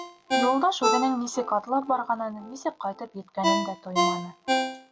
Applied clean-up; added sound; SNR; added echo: none; Ringtone; 1 dB; none.